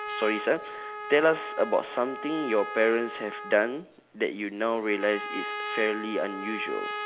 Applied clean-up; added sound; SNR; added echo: none; Trumpet; 9 dB; none.